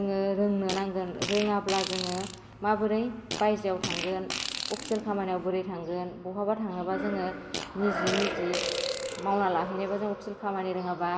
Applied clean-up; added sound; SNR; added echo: none; Fart; 8 dB; none.